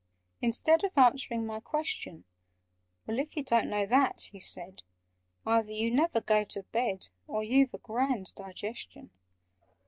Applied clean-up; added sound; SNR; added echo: none; none; none; none.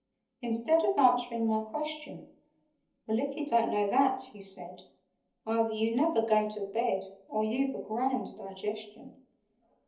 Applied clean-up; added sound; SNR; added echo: none; none; none; reverberation time 0.7 s.